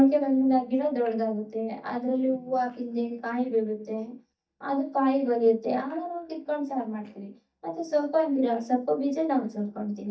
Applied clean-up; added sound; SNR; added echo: neural mask model DeepFilterNet 3.